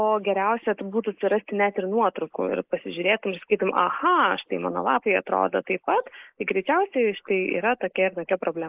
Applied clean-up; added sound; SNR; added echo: neural mask model Resemble Enhance denoiser.